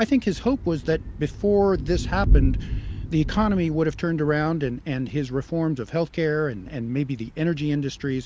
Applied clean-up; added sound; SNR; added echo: none; Thunder / Rain; 5 dB; none.